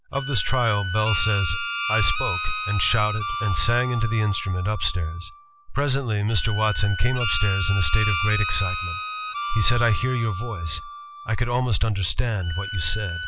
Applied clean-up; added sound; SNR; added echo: none; Harmonica; 5 dB; none.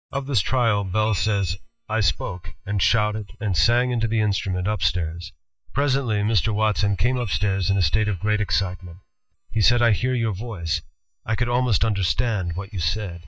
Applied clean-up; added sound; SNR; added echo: neural mask model DeepFilterNet 3.